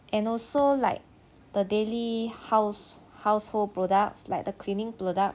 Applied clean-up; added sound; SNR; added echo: none; none; none; none.